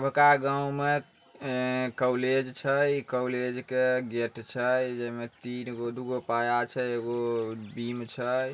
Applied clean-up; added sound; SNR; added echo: none; none; none; none.